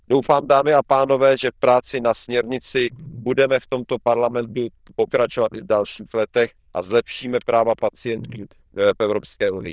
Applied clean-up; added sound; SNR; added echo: neural diffusion model UNIVERSE++.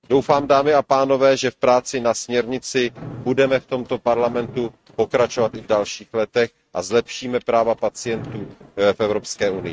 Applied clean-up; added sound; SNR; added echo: neural mask model RNNoise.